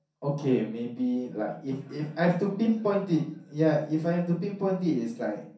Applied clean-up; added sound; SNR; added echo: none; none; none; reverberation time 0.6 s.